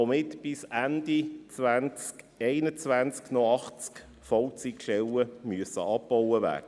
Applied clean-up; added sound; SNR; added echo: none; none; none; none.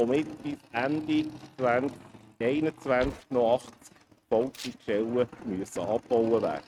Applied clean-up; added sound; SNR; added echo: neural mask model RNNoise.